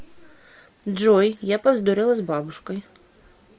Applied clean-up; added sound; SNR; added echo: none; none; none; none.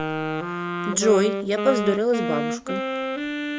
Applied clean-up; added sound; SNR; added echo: none; Wind instrument, woodwind instrument; 2 dB; none.